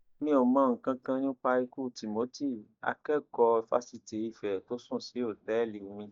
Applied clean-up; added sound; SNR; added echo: neural mask model DeepFilterNet 3.